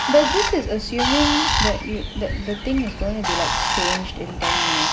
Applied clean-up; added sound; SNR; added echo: none; Bird; 1 dB; none.